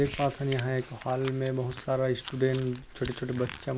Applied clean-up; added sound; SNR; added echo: none; Crumpling, crinkling; 14 dB; none.